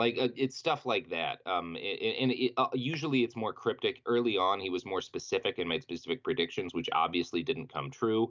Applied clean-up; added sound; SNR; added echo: none; none; none; none.